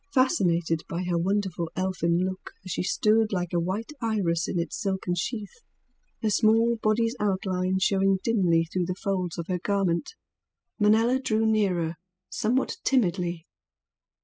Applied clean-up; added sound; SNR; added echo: classical method spectral subtraction.